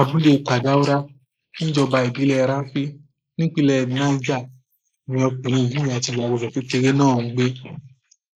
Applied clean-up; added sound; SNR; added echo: neural mask model Resemble Enhance denoiser.